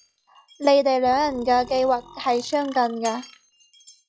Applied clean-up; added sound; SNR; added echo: classical method log-MMSE.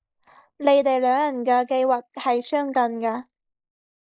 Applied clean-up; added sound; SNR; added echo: neural mask model Resemble Enhance denoiser.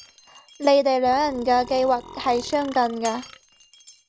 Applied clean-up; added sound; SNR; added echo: none; Shatter + Burping, eructation; 19 dB; none.